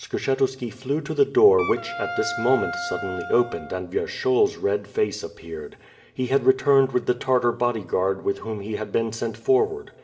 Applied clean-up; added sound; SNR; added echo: none; Wind instrument, woodwind instrument; 10 dB; reverberation time 2.0 s.